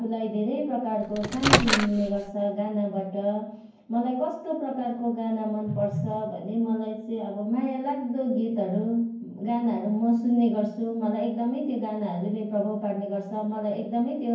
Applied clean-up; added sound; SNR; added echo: none; Microwave oven; -2 dB; reverberation time 0.9 s.